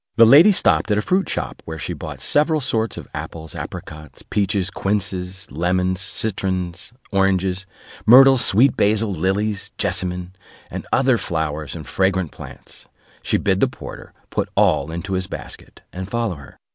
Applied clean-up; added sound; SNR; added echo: none; none; none; none.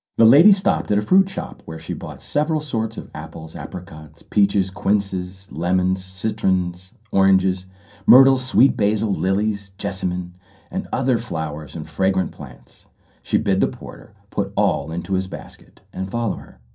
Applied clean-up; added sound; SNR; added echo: none; none; none; reverberation time 0.3 s.